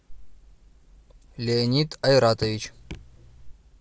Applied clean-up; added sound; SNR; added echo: none; Raindrop / Drip; 14 dB; none.